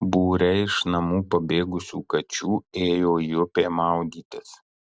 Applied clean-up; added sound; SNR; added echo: none; none; none; none.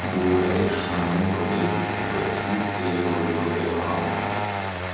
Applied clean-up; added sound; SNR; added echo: none; Engine starting; 1 dB; reverberation time 1.3 s.